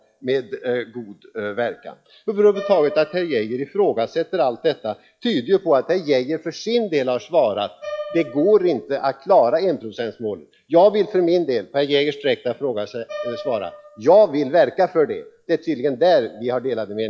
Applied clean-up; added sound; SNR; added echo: classical method log-MMSE.